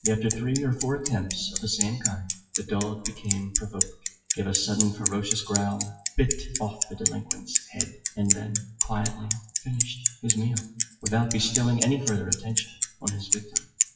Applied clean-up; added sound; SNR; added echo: classical method WPE with log-MMSE.